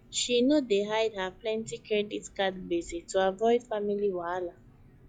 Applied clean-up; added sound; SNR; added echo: classical method log-MMSE.